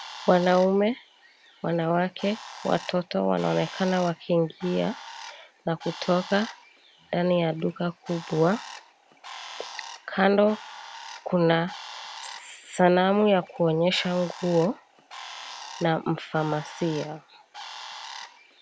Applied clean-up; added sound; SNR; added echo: none; Bird; 17 dB; none.